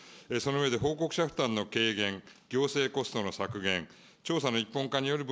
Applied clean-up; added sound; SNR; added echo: none; none; none; none.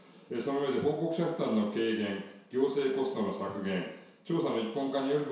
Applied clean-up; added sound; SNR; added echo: none; none; none; reverberation time 0.7 s.